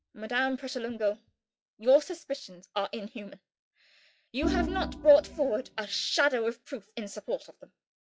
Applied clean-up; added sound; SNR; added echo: classical method log-MMSE.